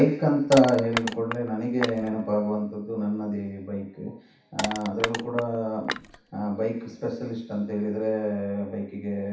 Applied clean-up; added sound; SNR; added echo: none; Crushing; 7 dB; reverberation time 0.7 s.